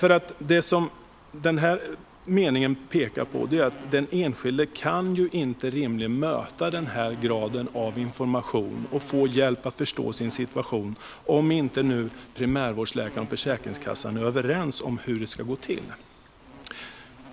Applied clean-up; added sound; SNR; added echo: none; Insect; 20 dB; none.